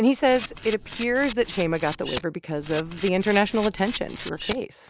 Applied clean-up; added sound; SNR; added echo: none; Camera; 13 dB; none.